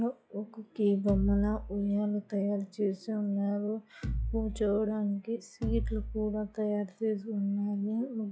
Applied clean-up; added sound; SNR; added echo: classical method log-MMSE.